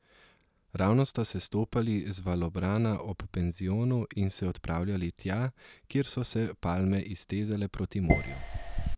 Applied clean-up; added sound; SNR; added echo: none; Dishes, pots, and pans; -2 dB; none.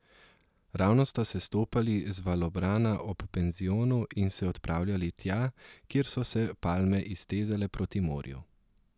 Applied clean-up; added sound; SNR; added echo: none; none; none; none.